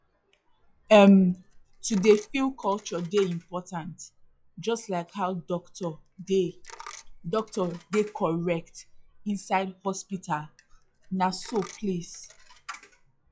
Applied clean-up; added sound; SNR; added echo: classical method log-MMSE.